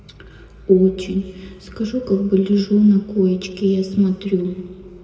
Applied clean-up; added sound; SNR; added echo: none; none; none; reverberation time 2.3 s.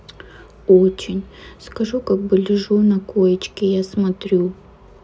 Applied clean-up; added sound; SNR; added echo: none; none; none; none.